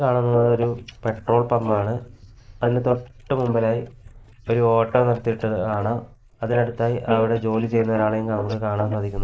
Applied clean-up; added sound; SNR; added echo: neural mask model Resemble Enhance denoiser.